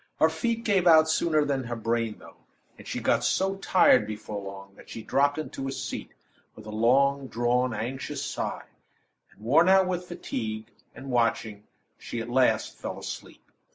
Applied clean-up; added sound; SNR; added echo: none; none; none; none.